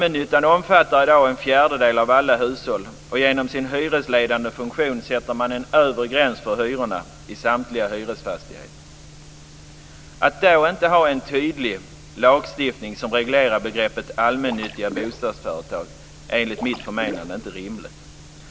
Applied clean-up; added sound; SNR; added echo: none; Splash, splatter; 14 dB; none.